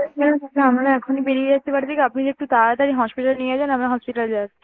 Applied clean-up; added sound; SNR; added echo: neural mask model Resemble Enhance denoiser.